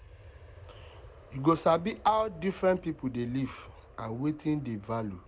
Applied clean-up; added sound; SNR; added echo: none; Aircraft; 20 dB; none.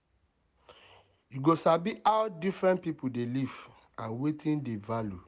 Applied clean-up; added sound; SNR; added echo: none; none; none; none.